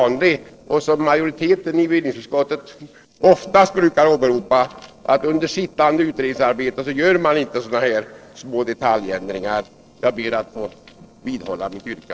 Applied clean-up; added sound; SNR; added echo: neural separator model SepFormer DNS4.